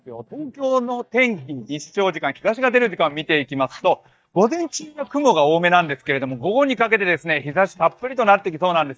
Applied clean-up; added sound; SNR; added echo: neural mask model DeepFilterNet 3.